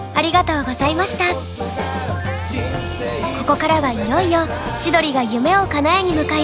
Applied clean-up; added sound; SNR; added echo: none; none; none; none.